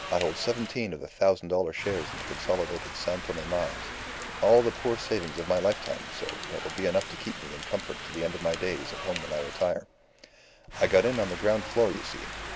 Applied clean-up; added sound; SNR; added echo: none; Rain; 9 dB; none.